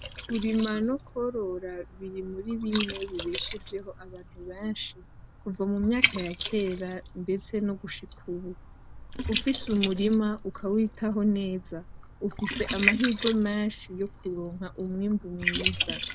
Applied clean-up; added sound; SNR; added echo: none; Liquid; 5 dB; none.